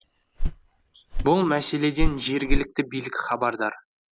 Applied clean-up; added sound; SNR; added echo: none; Walk, footsteps; 0 dB; none.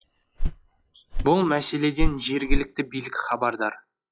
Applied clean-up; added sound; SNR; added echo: classical method log-MMSE.